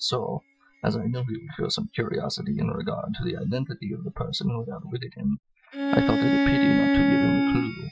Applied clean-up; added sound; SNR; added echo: classical method Wiener filter.